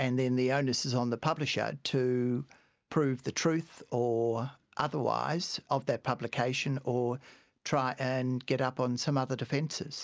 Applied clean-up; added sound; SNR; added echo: none; none; none; none.